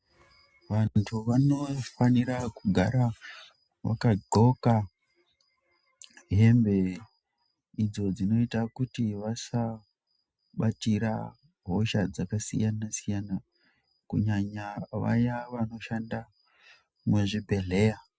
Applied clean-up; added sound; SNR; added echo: none; none; none; none.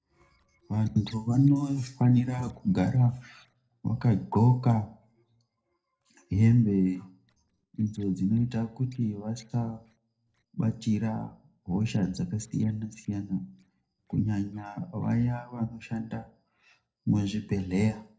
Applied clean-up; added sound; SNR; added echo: neural separator model SepFormer DNS4.